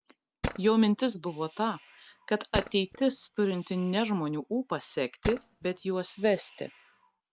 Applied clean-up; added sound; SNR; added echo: none; Tools; 12 dB; none.